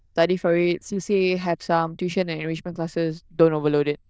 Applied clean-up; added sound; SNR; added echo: neural diffusion model UNIVERSE++.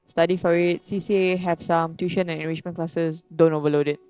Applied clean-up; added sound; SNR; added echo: neural separator model SepFormer DNS4.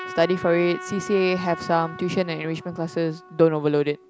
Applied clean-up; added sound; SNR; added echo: none; Trumpet; 15 dB; none.